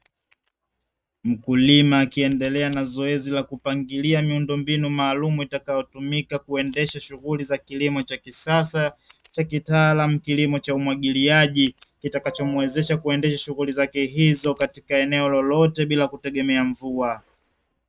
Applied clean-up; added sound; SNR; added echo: neural mask model RNNoise.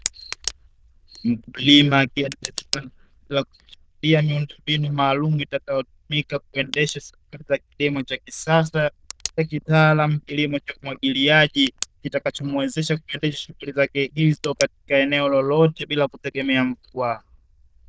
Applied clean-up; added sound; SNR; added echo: neural diffusion model UNIVERSE++.